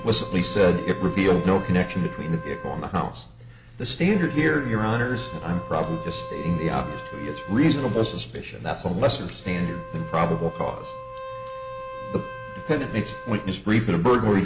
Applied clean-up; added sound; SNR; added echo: none; Wind instrument, woodwind instrument; 13 dB; none.